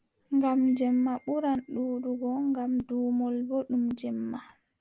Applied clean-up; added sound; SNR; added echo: none; none; none; none.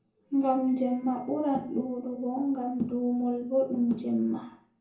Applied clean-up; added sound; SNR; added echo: none; none; none; reverberation time 0.6 s.